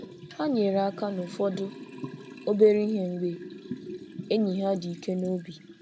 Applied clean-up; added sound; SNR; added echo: none; Liquid; 14 dB; none.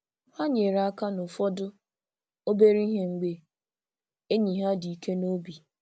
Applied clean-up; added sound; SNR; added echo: none; none; none; none.